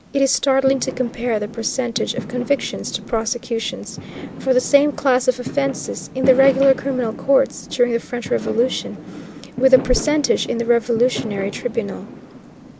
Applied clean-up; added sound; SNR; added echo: none; Fireworks; 12 dB; none.